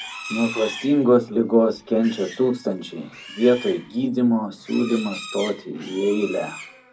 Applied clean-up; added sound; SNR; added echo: none; Livestock, farm animals, working animals; 15 dB; reverberation time 0.4 s.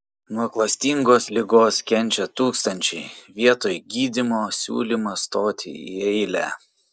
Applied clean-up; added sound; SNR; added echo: none; none; none; none.